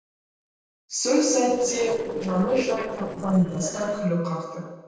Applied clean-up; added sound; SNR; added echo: neural separator model SepFormer DNS4.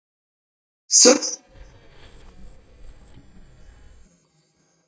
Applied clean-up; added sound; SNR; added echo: neural mask model DeepFilterNet 3.